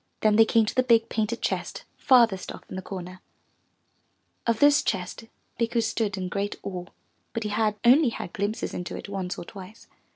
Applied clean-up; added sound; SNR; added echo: none; none; none; none.